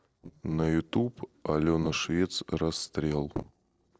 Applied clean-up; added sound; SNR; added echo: neural separator model SepFormer DNS4.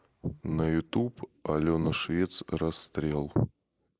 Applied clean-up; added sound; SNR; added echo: neural mask model Resemble Enhance denoiser.